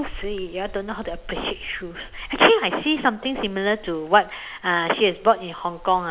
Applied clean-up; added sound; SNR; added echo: none; Frog; 17 dB; none.